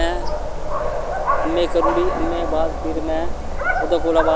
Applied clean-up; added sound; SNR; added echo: none; Dog; -2 dB; none.